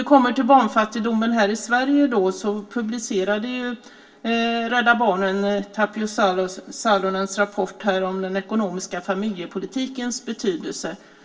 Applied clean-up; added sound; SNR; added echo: none; none; none; reverberation time 0.2 s.